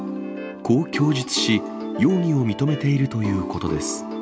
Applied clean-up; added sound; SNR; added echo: none; none; none; none.